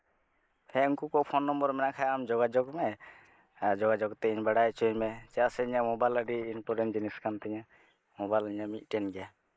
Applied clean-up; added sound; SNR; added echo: neural mask model Resemble Enhance denoiser.